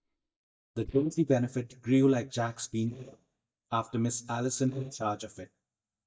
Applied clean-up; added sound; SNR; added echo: neural mask model DeepFilterNet 3.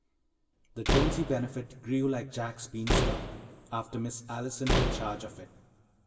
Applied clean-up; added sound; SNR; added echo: none; Slam; -2 dB; reverberation time 2.0 s.